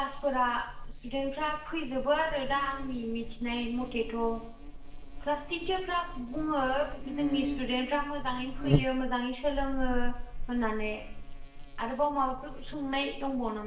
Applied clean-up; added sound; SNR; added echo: neural separator model SepFormer DNS4.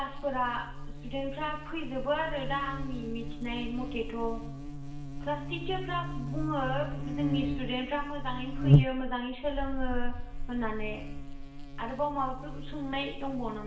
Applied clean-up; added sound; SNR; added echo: none; Buzz; -2 dB; reverberation time 0.7 s.